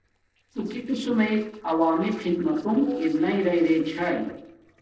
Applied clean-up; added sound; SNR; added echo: neural separator model SepFormer DNS4.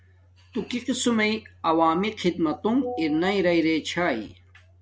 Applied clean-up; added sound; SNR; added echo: none; none; none; none.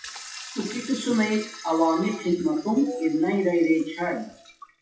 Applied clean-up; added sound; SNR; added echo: classical method WPE with log-MMSE.